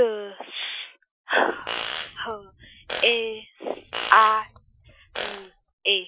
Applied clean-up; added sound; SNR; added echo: classical method Wiener filter.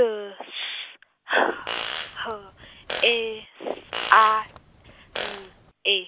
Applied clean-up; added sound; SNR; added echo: none; Fart; 9 dB; none.